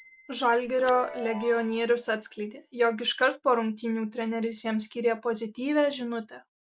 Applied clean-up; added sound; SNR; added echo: none; Chime + Bicycle bell; 20 dB; none.